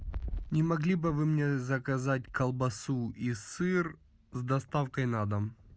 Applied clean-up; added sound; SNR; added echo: none; none; none; none.